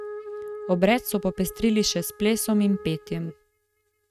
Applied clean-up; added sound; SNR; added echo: neural mask model RNNoise.